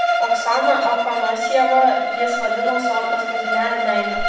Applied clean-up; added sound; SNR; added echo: none; Bowed string instrument; -1 dB; reverberation time 0.7 s.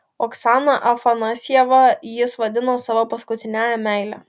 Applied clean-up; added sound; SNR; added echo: none; none; none; none.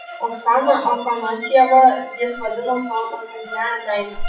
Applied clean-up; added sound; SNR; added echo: classical method WPE with log-MMSE.